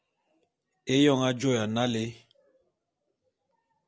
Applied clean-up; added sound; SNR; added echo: none; none; none; none.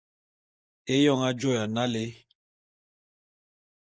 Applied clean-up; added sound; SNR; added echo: neural mask model Resemble Enhance denoiser.